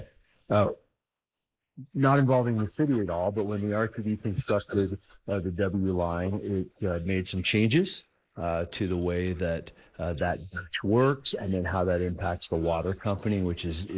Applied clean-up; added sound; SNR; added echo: neural mask model Resemble Enhance denoiser.